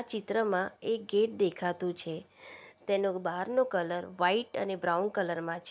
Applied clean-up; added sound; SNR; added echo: none; none; none; none.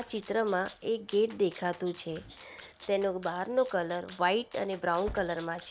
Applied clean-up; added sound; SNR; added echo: none; Engine starting + Rattle (instrument); 20 dB; none.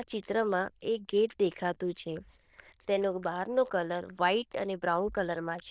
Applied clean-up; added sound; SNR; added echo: neural diffusion model UNIVERSE++.